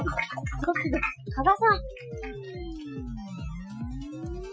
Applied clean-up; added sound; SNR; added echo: classical method Wiener filter.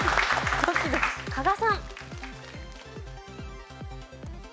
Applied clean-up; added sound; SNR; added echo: none; none; none; none.